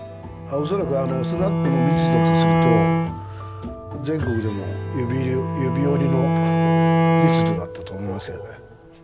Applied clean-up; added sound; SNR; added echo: none; Bowed string instrument; -4 dB; none.